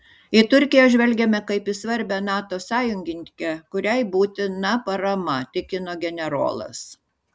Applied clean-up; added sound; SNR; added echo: none; none; none; none.